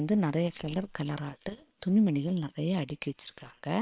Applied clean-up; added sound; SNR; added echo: neural separator model SepFormer WHAM!.